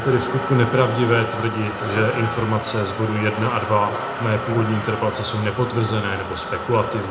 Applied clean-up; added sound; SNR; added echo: none; Motor vehicle (road); 7 dB; reverberation time 0.6 s.